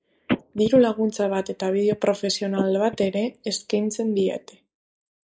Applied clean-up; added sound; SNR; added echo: neural mask model Resemble Enhance denoiser.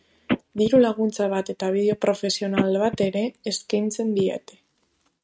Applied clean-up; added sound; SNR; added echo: neural mask model RNNoise.